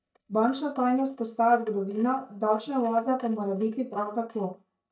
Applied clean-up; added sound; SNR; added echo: neural mask model DeepFilterNet 3.